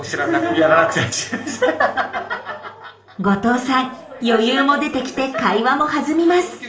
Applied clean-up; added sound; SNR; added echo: none; none; none; reverberation time 0.8 s.